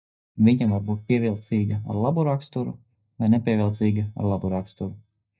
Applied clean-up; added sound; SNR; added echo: neural mask model DeepFilterNet 3.